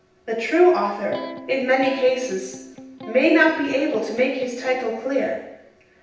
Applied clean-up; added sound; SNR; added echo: none; Electric guitar; 15 dB; reverberation time 0.9 s.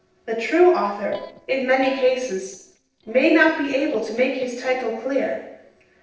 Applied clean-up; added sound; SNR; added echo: neural separator model SepFormer DNS4.